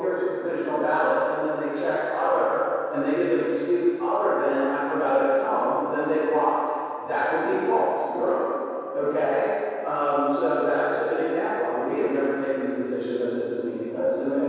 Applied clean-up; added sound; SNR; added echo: none; none; none; reverberation time 2.2 s.